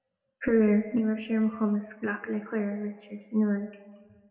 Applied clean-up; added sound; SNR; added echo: none; none; none; reverberation time 1.3 s.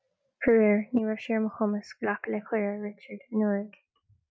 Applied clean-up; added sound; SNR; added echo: none; none; none; none.